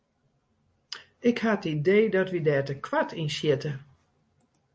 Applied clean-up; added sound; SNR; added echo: none; none; none; none.